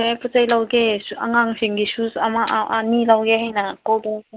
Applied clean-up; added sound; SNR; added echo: none; Camera; 19 dB; none.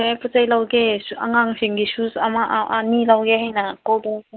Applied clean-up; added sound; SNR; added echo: none; none; none; none.